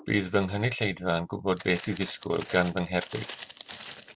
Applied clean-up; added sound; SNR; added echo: none; Walk, footsteps; 15 dB; none.